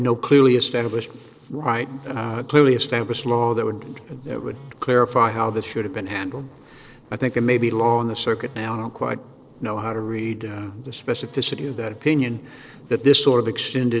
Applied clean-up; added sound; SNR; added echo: neural separator model SepFormer DNS4.